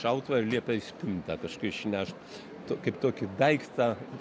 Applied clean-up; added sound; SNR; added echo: none; none; none; none.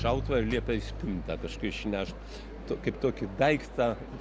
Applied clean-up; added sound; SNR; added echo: none; Bass guitar; 8 dB; none.